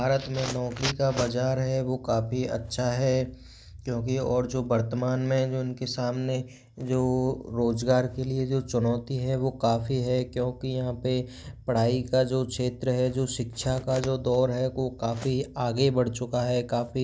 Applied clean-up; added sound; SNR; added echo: none; none; none; none.